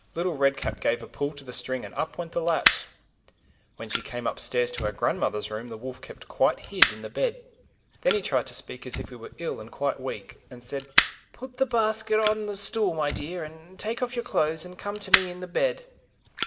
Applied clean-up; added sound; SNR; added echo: none; Fire; 5 dB; reverberation time 0.6 s.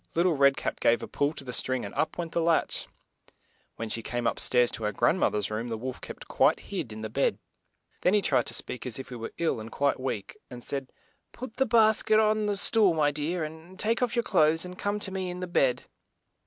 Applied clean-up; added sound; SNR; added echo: none; none; none; none.